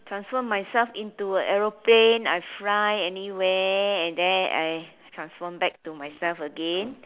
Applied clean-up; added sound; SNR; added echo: none; none; none; none.